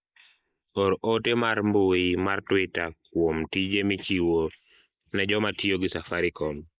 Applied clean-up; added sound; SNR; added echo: neural mask model Resemble Enhance denoiser.